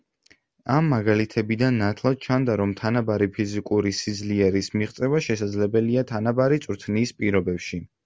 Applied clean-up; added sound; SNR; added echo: none; none; none; none.